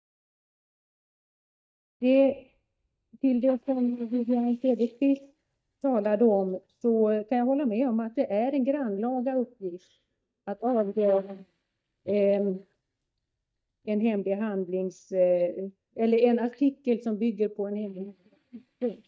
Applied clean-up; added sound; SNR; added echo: neural mask model DeepFilterNet 3.